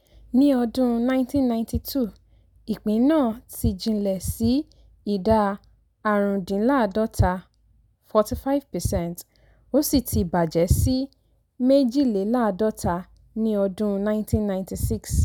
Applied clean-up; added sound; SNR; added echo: none; none; none; none.